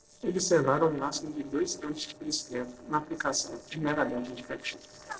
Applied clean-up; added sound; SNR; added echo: neural separator model SepFormer DNS4.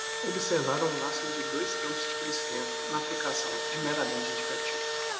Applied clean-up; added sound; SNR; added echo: none; Engine / Drill; -2 dB; reverberation time 0.5 s.